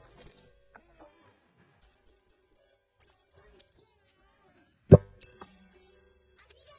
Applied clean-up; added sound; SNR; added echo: neural mask model DeepFilterNet 3.